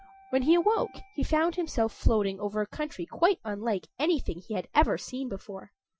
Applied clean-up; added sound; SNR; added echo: classical method Wiener filter.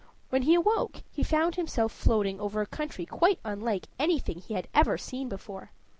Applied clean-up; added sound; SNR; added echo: none; none; none; none.